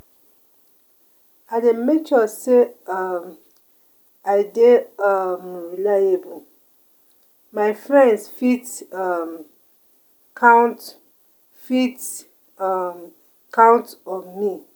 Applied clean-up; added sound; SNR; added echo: none; none; none; none.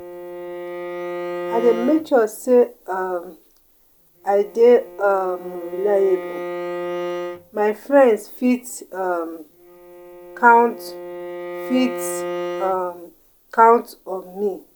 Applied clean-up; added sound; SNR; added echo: none; Bowed string instrument; 11 dB; none.